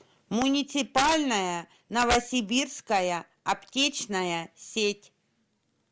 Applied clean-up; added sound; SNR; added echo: none; none; none; none.